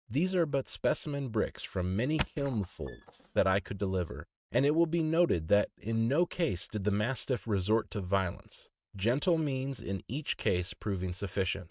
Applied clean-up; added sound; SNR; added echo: neural mask model RNNoise.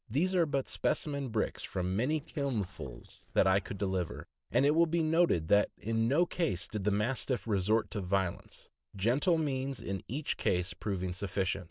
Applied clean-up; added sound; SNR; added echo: neural separator model SepFormer DNS4.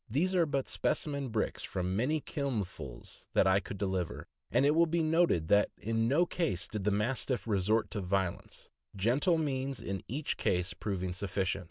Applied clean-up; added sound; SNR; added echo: none; none; none; none.